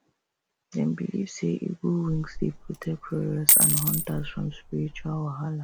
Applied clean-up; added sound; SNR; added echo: none; Coin (dropping); -3 dB; none.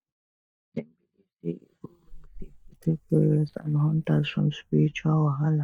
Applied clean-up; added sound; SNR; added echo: neural mask model DeepFilterNet 3.